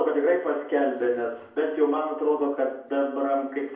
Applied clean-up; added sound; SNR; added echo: none; none; none; reverberation time 0.5 s.